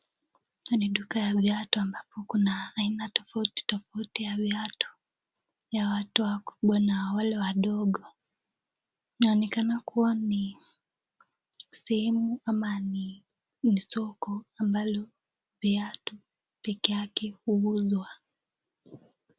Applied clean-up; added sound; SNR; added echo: none; none; none; none.